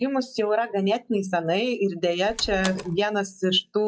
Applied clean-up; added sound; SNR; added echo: classical method log-MMSE.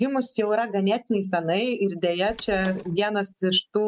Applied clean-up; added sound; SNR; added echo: neural mask model RNNoise.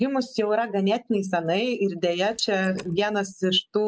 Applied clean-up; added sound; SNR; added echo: neural mask model Resemble Enhance denoiser.